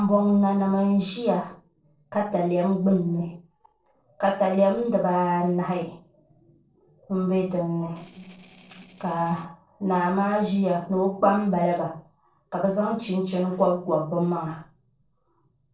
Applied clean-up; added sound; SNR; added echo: neural separator model SepFormer DNS4.